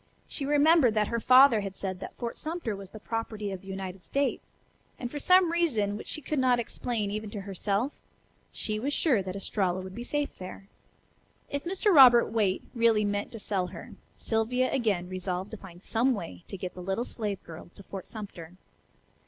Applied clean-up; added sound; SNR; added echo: none; none; none; none.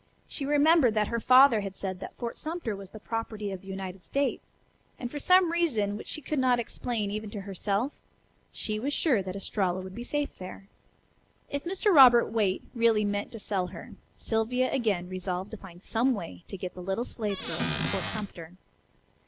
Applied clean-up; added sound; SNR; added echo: none; Squeak / Cupboard open or close; 4 dB; none.